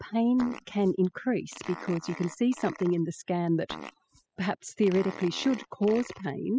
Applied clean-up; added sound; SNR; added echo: classical method spectral subtraction.